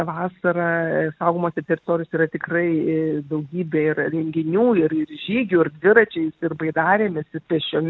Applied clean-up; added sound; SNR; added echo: none; none; none; none.